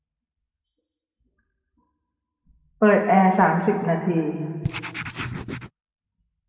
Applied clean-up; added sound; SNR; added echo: none; Writing; 6 dB; reverberation time 1.8 s.